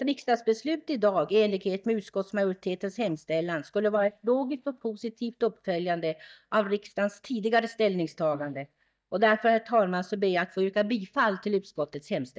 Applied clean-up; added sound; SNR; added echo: neural mask model DeepFilterNet 3.